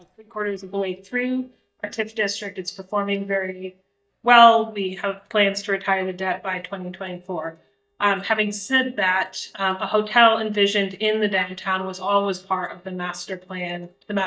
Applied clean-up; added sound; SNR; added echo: neural mask model DeepFilterNet 3.